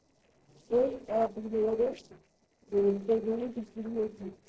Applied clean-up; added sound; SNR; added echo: neural separator model SepFormer DNS4.